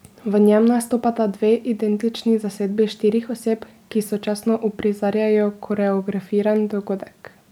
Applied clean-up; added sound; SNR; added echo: none; none; none; none.